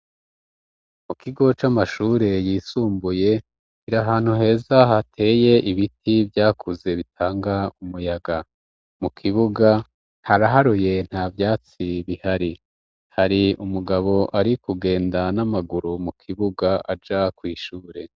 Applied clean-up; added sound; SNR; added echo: none; none; none; none.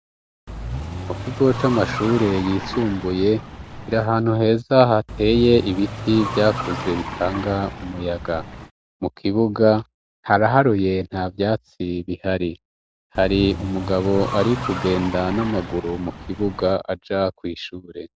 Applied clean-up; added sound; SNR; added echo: none; Car; 9 dB; none.